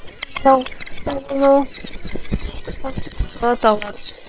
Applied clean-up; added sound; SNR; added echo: neural separator model SepFormer WHAM!.